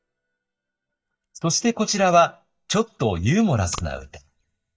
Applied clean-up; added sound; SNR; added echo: neural mask model DeepFilterNet 3.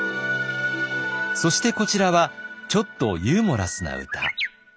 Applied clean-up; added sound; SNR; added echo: none; none; none; none.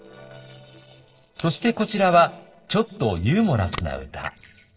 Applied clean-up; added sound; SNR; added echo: neural separator model SepFormer DNS4.